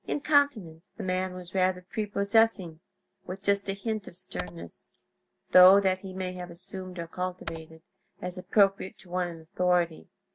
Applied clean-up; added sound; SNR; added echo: none; Computer keyboard; 15 dB; none.